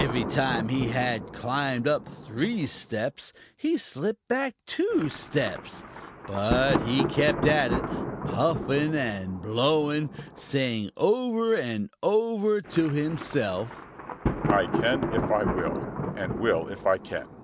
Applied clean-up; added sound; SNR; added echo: none; Thunder; 6 dB; none.